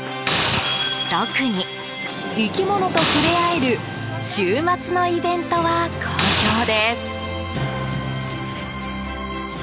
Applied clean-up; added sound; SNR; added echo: none; Hiss; 6 dB; none.